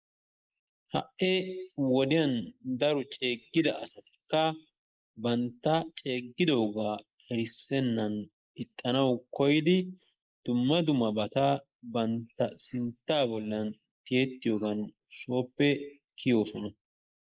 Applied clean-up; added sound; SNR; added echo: neural mask model Resemble Enhance denoiser.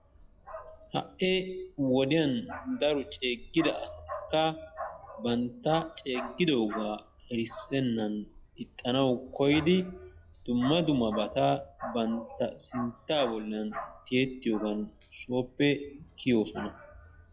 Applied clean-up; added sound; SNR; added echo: classical method log-MMSE.